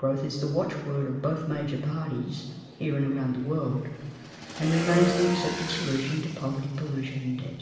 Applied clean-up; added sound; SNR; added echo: none; Motorcycle / Engine; 11 dB; reverberation time 1.2 s.